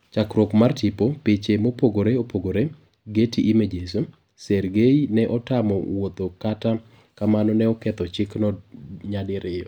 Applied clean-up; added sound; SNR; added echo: none; none; none; none.